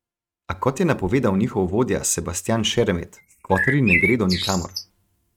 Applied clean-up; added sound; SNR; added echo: neural mask model RNNoise.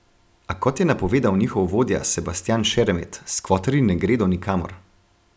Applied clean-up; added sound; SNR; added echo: none; none; none; none.